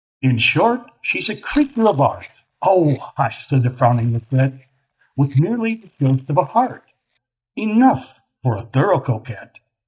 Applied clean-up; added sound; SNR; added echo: neural mask model DeepFilterNet 3.